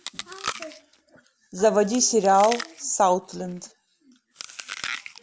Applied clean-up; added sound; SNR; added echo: none; Chewing, mastication; 13 dB; none.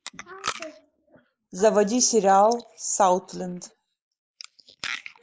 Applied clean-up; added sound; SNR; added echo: neural mask model Resemble Enhance denoiser.